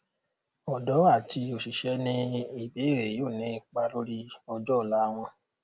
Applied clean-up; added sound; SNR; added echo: none; none; none; none.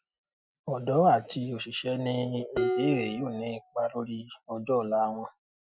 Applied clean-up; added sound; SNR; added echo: classical method Wiener filter.